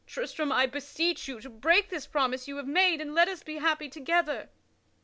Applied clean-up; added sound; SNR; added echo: none; none; none; none.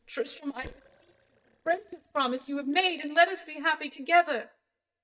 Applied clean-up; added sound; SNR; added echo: neural mask model DeepFilterNet 3.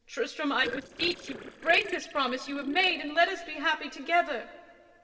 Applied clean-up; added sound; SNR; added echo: neural separator model SepFormer DNS4.